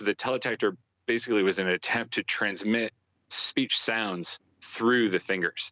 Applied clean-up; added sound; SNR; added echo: none; none; none; none.